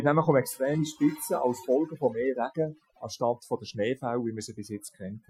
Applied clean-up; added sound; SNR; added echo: classical method Wiener filter.